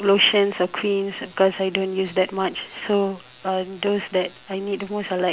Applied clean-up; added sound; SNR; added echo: none; none; none; none.